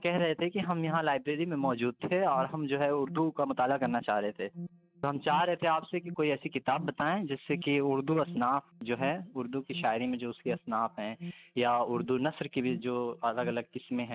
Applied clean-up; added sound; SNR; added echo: neural mask model RNNoise.